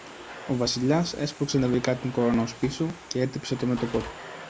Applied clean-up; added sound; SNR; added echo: none; Domestic sounds, home sounds; 15 dB; none.